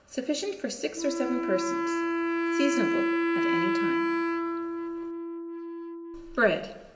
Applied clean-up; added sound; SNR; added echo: none; Wind instrument, woodwind instrument; -3 dB; reverberation time 1.1 s.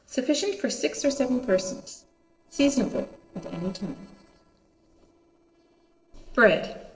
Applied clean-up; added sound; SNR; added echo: neural separator model SepFormer DNS4.